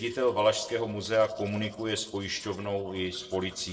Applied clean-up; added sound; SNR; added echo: neural separator model SepFormer DNS4.